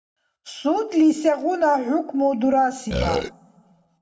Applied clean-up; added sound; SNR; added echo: none; Burping, eructation; 2 dB; reverberation time 0.6 s.